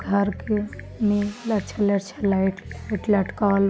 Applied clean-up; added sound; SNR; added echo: none; Typing + Bass guitar; 15 dB; none.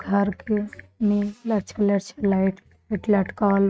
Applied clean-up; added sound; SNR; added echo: neural mask model RNNoise.